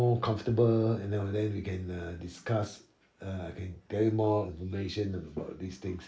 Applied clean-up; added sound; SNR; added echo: neural mask model Resemble Enhance denoiser.